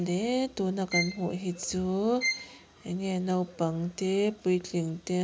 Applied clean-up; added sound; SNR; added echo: none; Bowed string instrument; 7 dB; none.